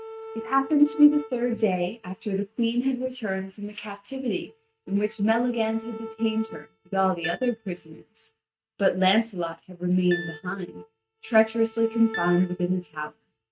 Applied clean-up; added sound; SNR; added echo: neural mask model RNNoise.